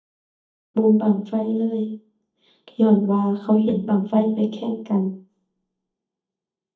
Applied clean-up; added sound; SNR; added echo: neural mask model DeepFilterNet 3.